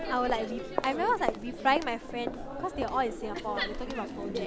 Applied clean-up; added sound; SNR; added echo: none; Crowd; 4 dB; none.